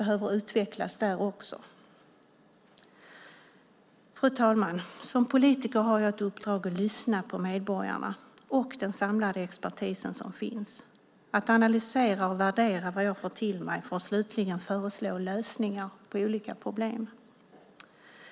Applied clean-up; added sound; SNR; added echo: none; none; none; none.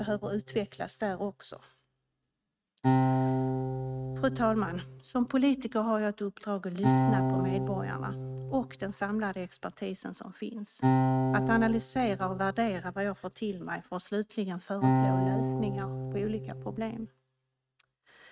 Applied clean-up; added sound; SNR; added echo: neural mask model RNNoise.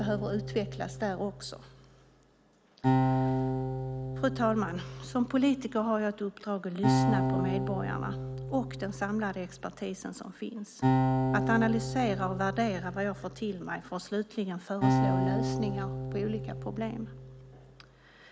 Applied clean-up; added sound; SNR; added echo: none; Acoustic guitar; -1 dB; none.